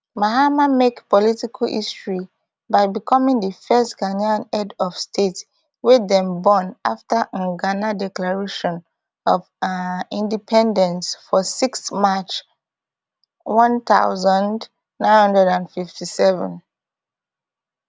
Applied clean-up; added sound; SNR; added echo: none; none; none; none.